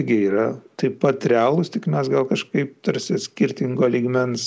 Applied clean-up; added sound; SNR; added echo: none; none; none; none.